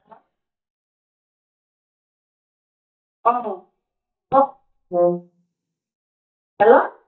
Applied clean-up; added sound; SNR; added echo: neural mask model DeepFilterNet 3.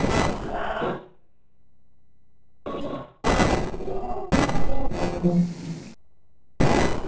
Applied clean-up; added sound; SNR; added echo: neural separator model SepFormer DNS4.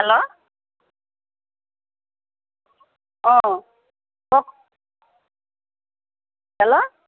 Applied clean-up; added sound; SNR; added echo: none; none; none; none.